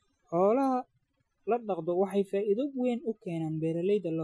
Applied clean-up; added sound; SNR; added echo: classical method Wiener filter.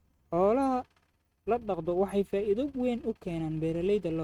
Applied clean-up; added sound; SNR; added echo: neural mask model RNNoise.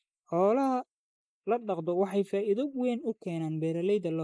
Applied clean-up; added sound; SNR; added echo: neural mask model Resemble Enhance denoiser.